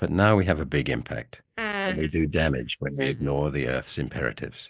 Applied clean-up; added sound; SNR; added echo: neural mask model Resemble Enhance denoiser.